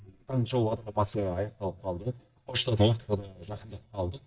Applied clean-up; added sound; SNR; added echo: neural mask model DeepFilterNet 3.